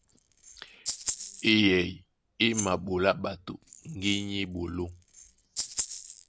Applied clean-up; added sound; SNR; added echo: none; Rattle (instrument); 10 dB; none.